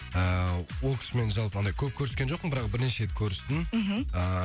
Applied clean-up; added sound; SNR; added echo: none; none; none; none.